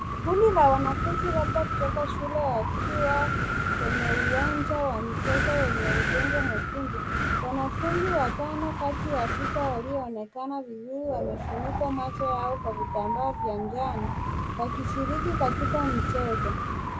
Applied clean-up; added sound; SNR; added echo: none; Wind; -1 dB; none.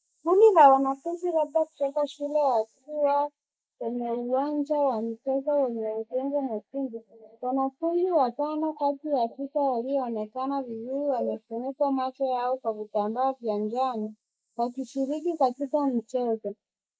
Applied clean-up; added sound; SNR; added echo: neural mask model Resemble Enhance denoiser.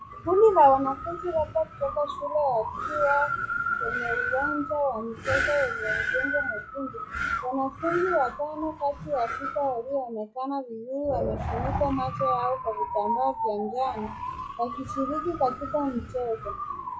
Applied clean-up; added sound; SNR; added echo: classical method log-MMSE.